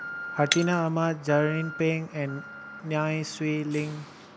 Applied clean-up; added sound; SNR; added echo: none; Alarm + Shatter; 10 dB; none.